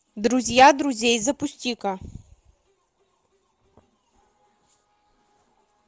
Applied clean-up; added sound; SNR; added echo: none; none; none; none.